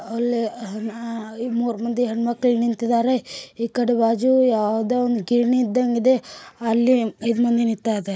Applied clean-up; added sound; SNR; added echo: neural mask model Resemble Enhance denoiser.